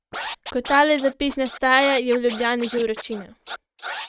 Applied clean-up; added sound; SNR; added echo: neural mask model RNNoise.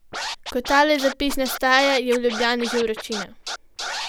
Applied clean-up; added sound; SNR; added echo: none; Scratching (performance technique); 10 dB; none.